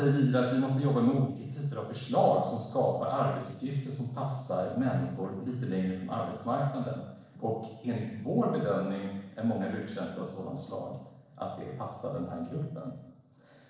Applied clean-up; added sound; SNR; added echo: neural separator model SepFormer DNS4.